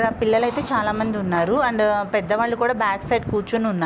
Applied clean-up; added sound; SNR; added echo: none; Writing + Thunder; 14 dB; none.